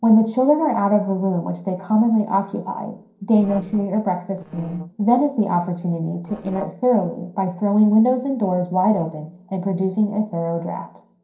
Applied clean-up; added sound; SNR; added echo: neural separator model SepFormer DNS4.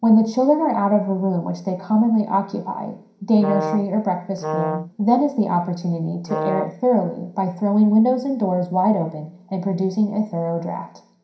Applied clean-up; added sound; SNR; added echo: none; Brass instrument; 6 dB; reverberation time 0.5 s.